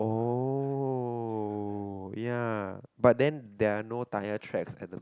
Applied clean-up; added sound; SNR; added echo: none; none; none; none.